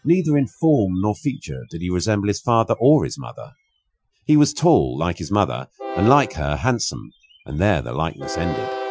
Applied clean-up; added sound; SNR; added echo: classical method Wiener filter.